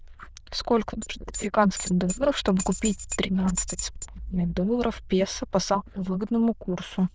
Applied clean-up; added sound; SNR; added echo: neural diffusion model UNIVERSE++.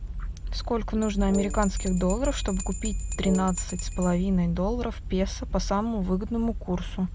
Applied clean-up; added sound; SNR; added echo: none; Bell + Brass instrument; 15 dB; none.